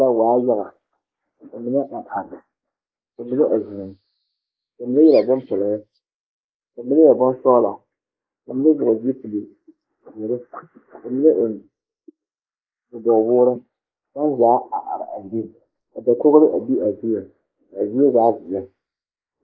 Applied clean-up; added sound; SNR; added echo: neural mask model Resemble Enhance denoiser.